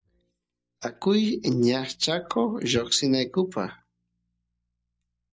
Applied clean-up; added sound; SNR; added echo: neural mask model DeepFilterNet 3.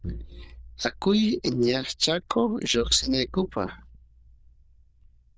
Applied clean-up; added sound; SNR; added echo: neural diffusion model UNIVERSE++.